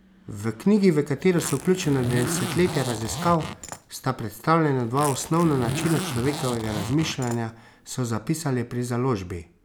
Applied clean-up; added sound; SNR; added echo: none; Zipper (clothing); 8 dB; none.